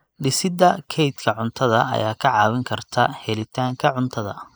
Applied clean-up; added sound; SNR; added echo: neural mask model Resemble Enhance denoiser.